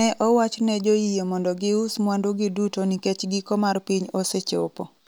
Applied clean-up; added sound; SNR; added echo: none; none; none; none.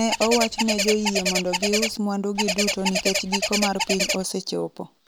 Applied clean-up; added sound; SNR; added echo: none; Bird; 0 dB; none.